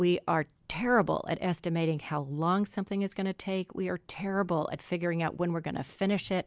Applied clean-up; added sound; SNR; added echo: none; none; none; none.